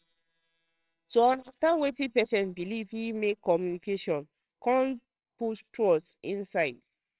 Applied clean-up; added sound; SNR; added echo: neural separator model SepFormer WHAMR!.